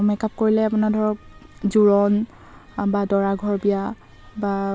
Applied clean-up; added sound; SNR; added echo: none; none; none; none.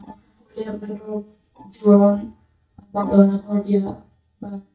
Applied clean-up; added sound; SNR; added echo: neural mask model DeepFilterNet 3.